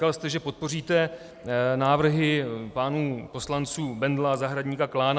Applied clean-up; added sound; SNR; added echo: none; none; none; none.